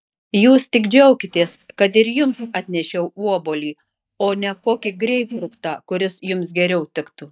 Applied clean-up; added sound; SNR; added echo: neural mask model DeepFilterNet 3.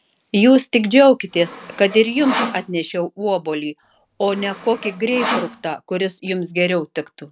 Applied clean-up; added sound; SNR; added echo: none; Sawing; 10 dB; none.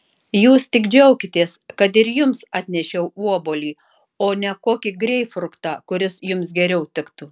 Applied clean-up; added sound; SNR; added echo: none; none; none; none.